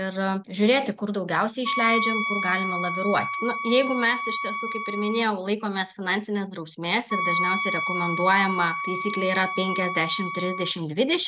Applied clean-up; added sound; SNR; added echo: none; Wind instrument, woodwind instrument; 4 dB; none.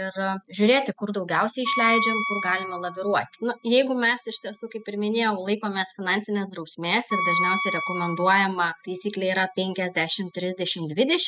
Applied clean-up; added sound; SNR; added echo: classical method spectral subtraction.